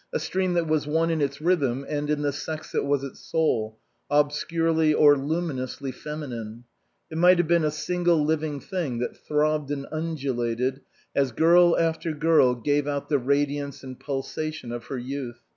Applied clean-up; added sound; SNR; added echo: none; none; none; none.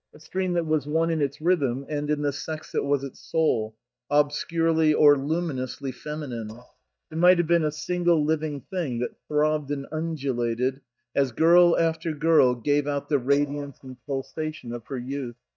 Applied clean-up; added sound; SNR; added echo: neural mask model DeepFilterNet 3.